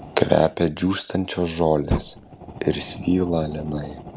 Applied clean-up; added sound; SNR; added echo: none; Fire; 11 dB; none.